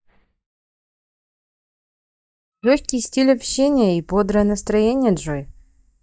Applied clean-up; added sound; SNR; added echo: neural mask model DeepFilterNet 3.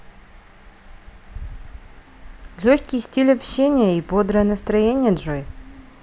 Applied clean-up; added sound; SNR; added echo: none; none; none; none.